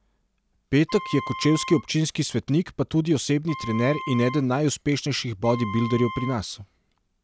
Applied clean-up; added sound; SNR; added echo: none; Wind instrument, woodwind instrument; 13 dB; none.